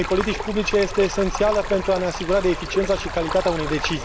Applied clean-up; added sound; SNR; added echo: none; Stream; 7 dB; none.